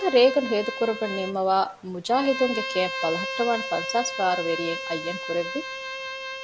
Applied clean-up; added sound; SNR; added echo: none; Bowed string instrument; 7 dB; none.